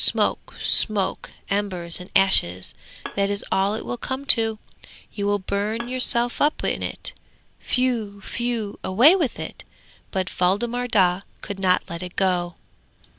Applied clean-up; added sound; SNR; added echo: none; Bowed string instrument; 20 dB; none.